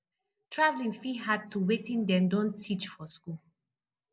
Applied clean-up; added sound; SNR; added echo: none; none; none; none.